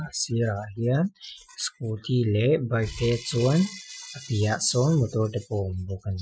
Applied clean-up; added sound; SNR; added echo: classical method Wiener filter.